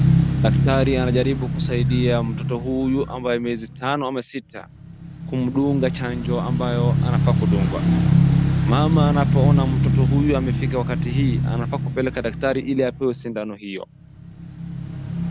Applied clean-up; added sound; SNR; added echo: none; Motorcycle / Engine; -4 dB; none.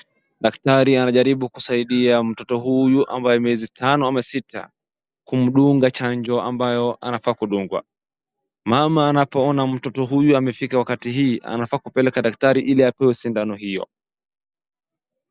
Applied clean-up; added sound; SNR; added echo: none; none; none; none.